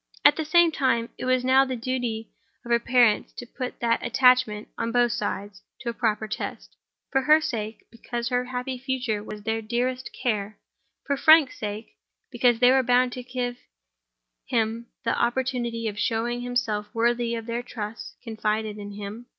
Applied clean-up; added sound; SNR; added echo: none; none; none; none.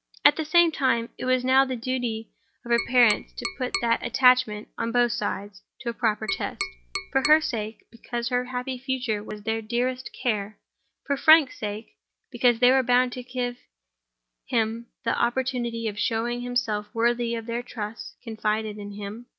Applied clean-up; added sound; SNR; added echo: none; Tap; 8 dB; none.